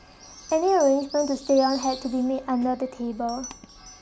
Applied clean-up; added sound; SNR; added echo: none; Bell + Bird; 17 dB; none.